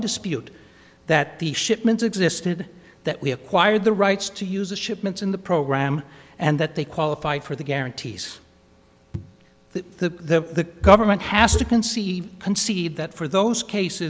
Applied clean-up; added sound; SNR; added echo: none; none; none; none.